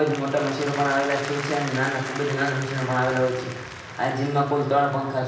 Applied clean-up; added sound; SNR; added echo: none; Applause; 11 dB; reverberation time 0.9 s.